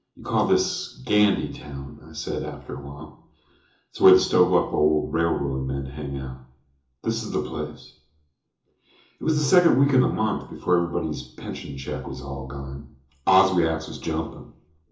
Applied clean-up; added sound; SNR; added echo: none; none; none; reverberation time 0.7 s.